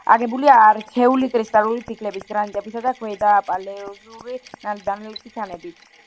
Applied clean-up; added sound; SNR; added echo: neural mask model Resemble Enhance denoiser.